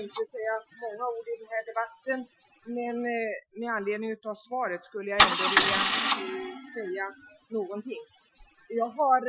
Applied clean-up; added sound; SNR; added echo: classical method Wiener filter.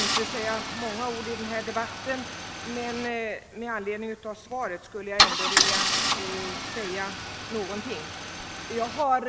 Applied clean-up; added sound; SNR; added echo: none; Idling / Engine starting / Car; -2 dB; none.